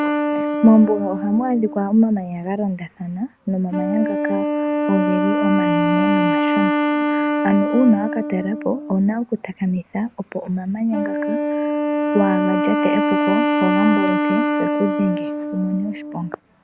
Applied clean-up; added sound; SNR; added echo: none; Wind instrument, woodwind instrument; 1 dB; none.